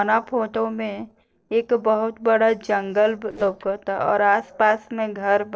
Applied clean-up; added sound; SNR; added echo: neural separator model SepFormer DNS4.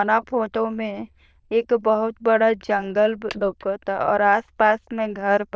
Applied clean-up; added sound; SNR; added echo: neural diffusion model UNIVERSE++.